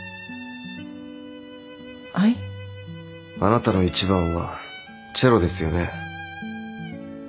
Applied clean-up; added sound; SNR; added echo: none; none; none; none.